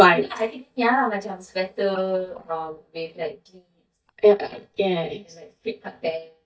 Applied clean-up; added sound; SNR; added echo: neural mask model DeepFilterNet 3.